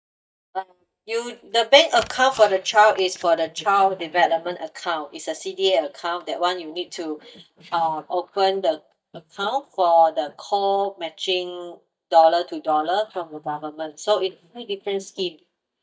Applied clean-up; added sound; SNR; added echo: neural mask model DeepFilterNet 3.